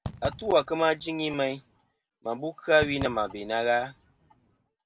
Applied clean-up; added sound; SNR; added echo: none; Fireworks; 14 dB; none.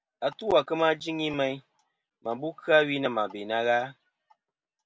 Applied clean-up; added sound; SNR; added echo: none; none; none; none.